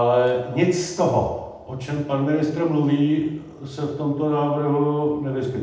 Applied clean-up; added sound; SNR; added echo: none; none; none; reverberation time 0.8 s.